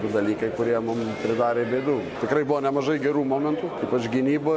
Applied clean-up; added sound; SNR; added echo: none; none; none; none.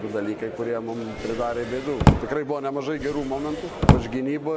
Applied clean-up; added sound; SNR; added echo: none; Drawer open or close; -4 dB; none.